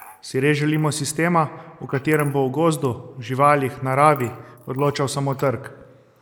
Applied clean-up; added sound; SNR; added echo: neural mask model Resemble Enhance denoiser.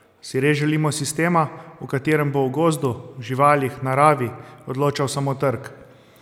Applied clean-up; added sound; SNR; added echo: none; none; none; none.